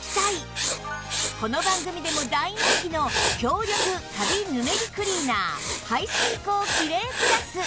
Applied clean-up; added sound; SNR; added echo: none; Writing; 1 dB; none.